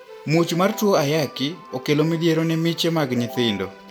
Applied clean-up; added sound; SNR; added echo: none; Keyboard (musical); 18 dB; none.